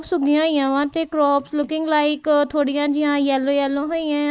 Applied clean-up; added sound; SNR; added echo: neural mask model Resemble Enhance denoiser.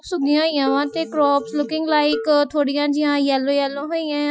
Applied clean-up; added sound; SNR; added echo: classical method Wiener filter.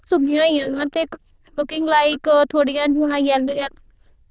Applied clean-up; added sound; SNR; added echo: neural diffusion model UNIVERSE++.